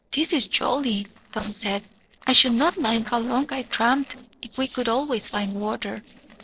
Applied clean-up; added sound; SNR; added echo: neural separator model SepFormer DNS4.